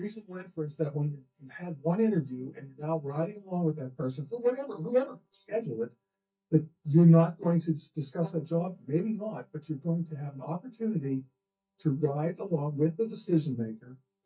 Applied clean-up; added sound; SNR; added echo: neural mask model DeepFilterNet 3.